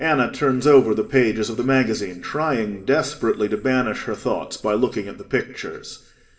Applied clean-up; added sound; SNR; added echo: none; none; none; reverberation time 1.0 s.